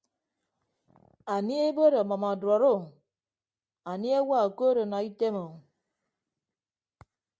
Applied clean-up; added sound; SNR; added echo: none; none; none; none.